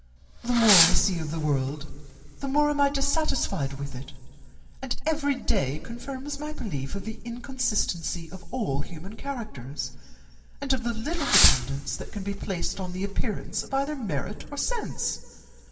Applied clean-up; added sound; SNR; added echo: none; Fireworks; 4 dB; reverberation time 2.6 s.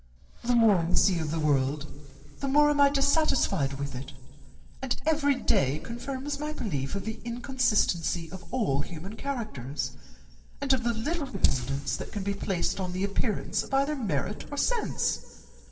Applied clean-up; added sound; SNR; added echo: neural separator model SepFormer DNS4.